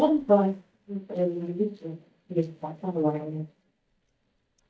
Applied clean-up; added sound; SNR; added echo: neural mask model DeepFilterNet 3.